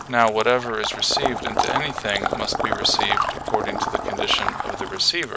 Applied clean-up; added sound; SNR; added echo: none; Water / Liquid; 2 dB; none.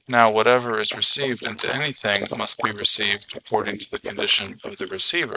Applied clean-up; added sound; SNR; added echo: neural mask model Resemble Enhance denoiser.